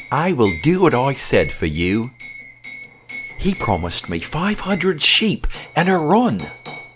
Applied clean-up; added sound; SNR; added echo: none; Liquid; 17 dB; none.